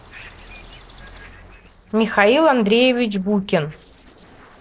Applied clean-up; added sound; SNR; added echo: neural separator model SepFormer DNS4.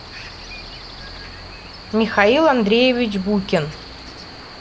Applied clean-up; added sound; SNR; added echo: none; Cricket; 15 dB; none.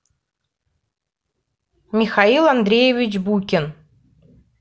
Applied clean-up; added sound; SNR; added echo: none; none; none; none.